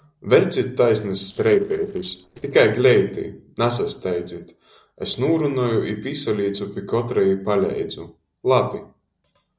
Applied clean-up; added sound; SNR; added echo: neural separator model SepFormer DNS4.